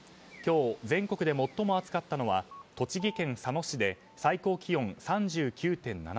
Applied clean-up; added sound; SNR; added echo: none; none; none; none.